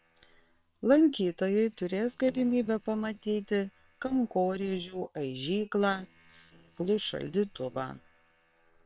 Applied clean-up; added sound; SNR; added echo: neural separator model SepFormer WHAM!.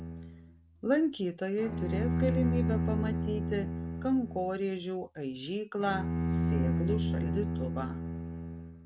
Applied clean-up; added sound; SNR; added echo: neural mask model RNNoise.